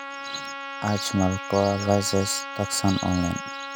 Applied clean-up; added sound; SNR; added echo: none; Trumpet; 9 dB; none.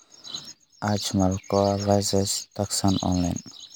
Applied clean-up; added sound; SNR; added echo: none; none; none; none.